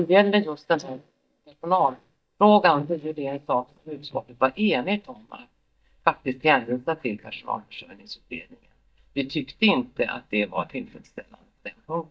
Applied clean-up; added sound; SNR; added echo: neural mask model DeepFilterNet 3.